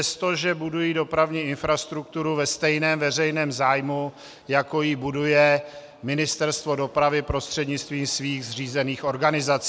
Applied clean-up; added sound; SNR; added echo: none; none; none; none.